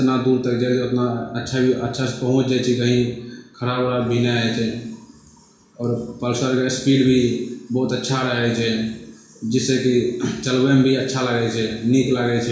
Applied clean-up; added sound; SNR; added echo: none; none; none; reverberation time 0.7 s.